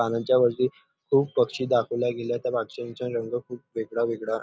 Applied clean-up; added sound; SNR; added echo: none; none; none; none.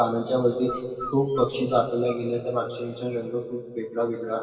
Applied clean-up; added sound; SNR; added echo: none; Bird; 12 dB; reverberation time 2.1 s.